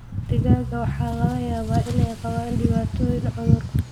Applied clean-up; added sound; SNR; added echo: none; Accelerating, revving, vroom / Motor vehicle (road); 11 dB; none.